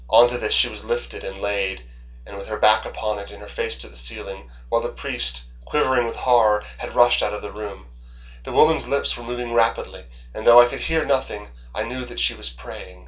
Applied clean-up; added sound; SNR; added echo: none; none; none; reverberation time 0.2 s.